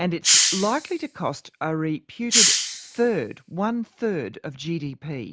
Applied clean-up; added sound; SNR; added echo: none; Hiss; -3 dB; none.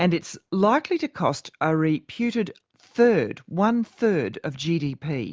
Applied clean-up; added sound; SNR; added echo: none; none; none; none.